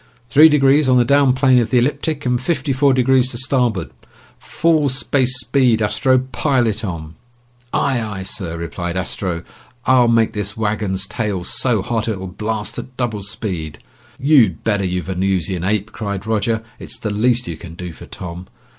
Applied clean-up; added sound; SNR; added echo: none; none; none; none.